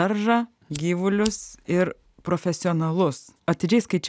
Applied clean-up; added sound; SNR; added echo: none; Fire; 18 dB; none.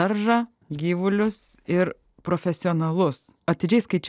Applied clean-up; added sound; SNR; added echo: neural separator model SepFormer DNS4.